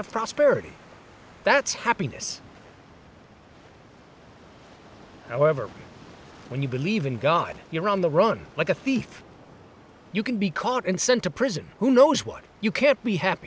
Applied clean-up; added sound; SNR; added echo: none; none; none; none.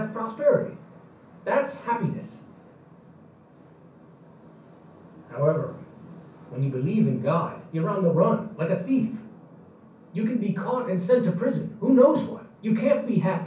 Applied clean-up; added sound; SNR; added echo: none; none; none; reverberation time 0.6 s.